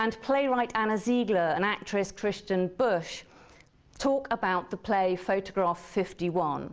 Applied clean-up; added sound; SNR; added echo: none; none; none; none.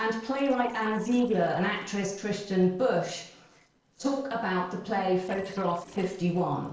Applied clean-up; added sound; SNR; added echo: neural separator model SepFormer DNS4.